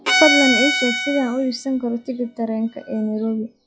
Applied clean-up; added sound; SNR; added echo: classical method log-MMSE.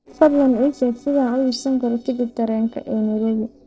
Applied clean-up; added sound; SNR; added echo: neural separator model SepFormer DNS4.